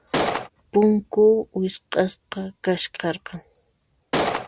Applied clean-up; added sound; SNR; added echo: none; Gunshot, gunfire; -1 dB; none.